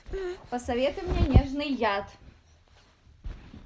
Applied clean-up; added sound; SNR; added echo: none; none; none; none.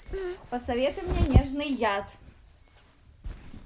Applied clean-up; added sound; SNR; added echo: none; Chink, clink; 20 dB; none.